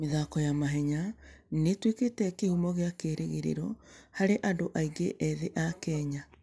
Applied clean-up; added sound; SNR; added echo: none; none; none; none.